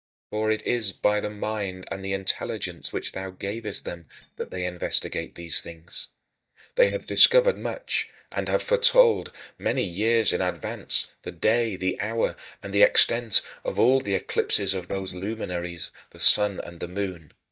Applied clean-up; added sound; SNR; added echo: neural mask model DeepFilterNet 3.